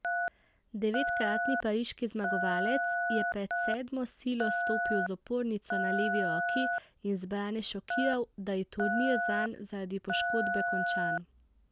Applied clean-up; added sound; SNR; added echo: none; Telephone; -1 dB; none.